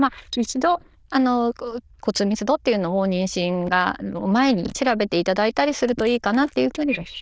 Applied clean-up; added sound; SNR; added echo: neural diffusion model UNIVERSE++.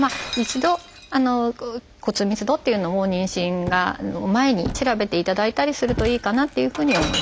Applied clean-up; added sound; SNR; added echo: none; Shatter; 11 dB; none.